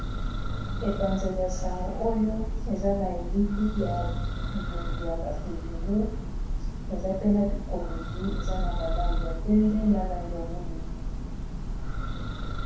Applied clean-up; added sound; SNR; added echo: none; Church bell; 0 dB; reverberation time 0.6 s.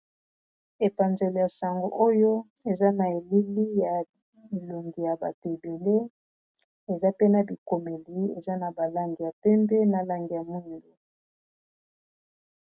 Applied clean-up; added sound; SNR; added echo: none; none; none; none.